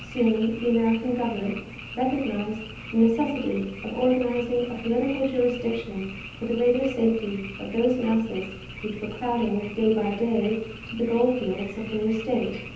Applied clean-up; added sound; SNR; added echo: none; Frog; 14 dB; reverberation time 1.3 s.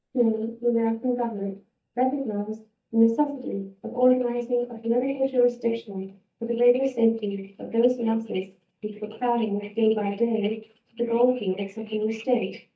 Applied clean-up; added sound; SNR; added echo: neural mask model DeepFilterNet 3.